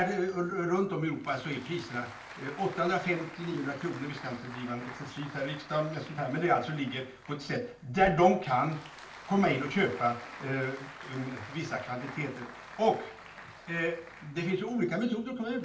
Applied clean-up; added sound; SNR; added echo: none; Applause; 16 dB; reverberation time 0.3 s.